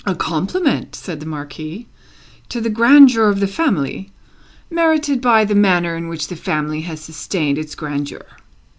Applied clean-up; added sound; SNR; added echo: none; none; none; none.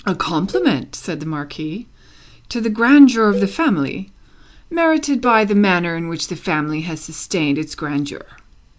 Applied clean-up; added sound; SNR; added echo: none; Cowbell; 16 dB; none.